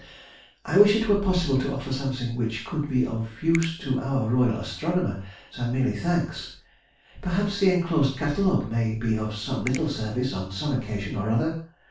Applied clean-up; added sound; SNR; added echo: none; Finger snapping; 17 dB; reverberation time 0.3 s.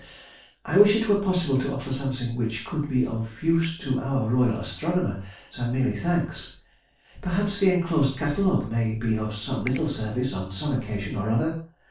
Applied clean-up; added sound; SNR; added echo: neural separator model SepFormer DNS4.